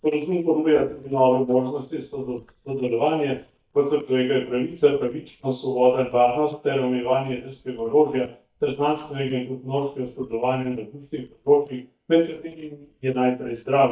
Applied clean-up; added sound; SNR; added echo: neural mask model DeepFilterNet 3.